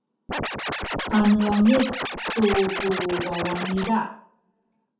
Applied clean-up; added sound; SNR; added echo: none; Scratching (performance technique); 5 dB; reverberation time 0.5 s.